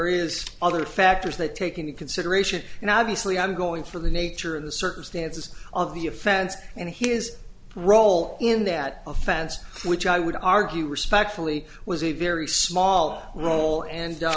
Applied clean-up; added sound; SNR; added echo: none; Shatter; 19 dB; none.